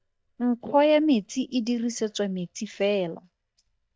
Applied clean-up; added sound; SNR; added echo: neural mask model DeepFilterNet 3.